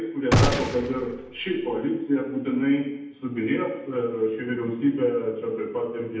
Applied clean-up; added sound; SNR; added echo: none; Gunshot, gunfire; -1 dB; reverberation time 0.8 s.